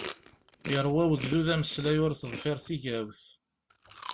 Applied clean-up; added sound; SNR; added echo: none; Chewing, mastication; 14 dB; none.